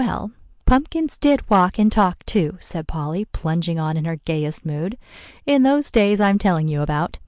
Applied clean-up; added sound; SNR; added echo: none; none; none; none.